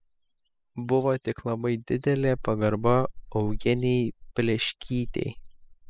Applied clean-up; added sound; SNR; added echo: classical method spectral subtraction.